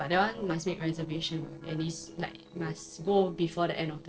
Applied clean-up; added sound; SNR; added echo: neural separator model SepFormer DNS4.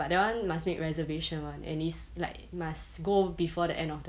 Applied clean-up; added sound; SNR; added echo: none; none; none; none.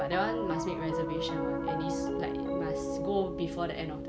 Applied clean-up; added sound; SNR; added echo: none; Piano; -2 dB; none.